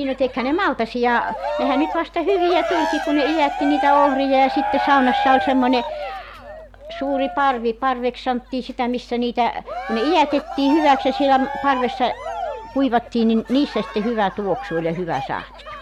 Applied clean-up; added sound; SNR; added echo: none; Cheering; 7 dB; none.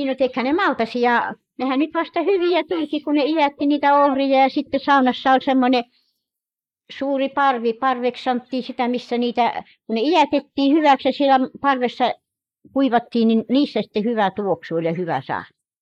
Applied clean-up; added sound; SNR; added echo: neural mask model Resemble Enhance denoiser.